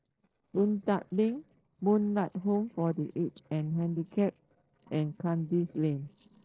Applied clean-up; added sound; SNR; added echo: neural separator model SepFormer DNS4.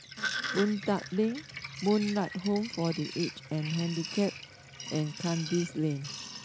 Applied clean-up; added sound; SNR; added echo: none; Sink (filling or washing); 9 dB; none.